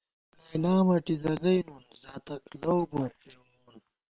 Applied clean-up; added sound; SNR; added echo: neural separator model SepFormer WHAM!.